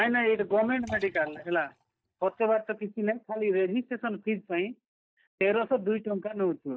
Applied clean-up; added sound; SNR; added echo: neural mask model DeepFilterNet 3.